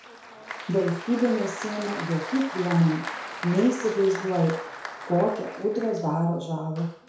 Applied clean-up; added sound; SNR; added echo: none; Applause; 11 dB; reverberation time 0.6 s.